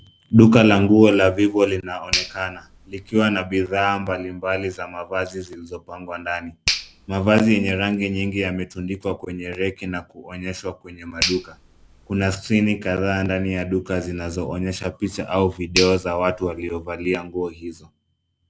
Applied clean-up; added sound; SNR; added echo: none; Finger snapping; 13 dB; none.